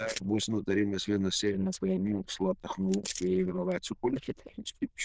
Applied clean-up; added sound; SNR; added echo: neural diffusion model UNIVERSE++.